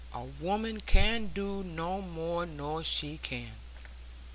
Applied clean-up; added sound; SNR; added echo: none; none; none; none.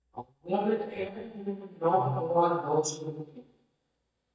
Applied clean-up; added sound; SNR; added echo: neural mask model DeepFilterNet 3.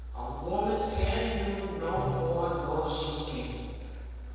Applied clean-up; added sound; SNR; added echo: neural separator model SepFormer DNS4.